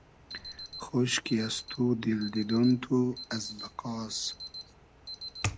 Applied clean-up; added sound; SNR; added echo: none; Alarm; 11 dB; none.